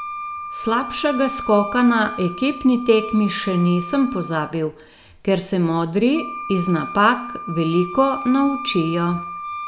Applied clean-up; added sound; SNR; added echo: none; Wind instrument, woodwind instrument; 11 dB; none.